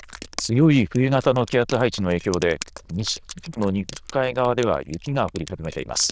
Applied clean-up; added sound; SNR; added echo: neural diffusion model UNIVERSE++.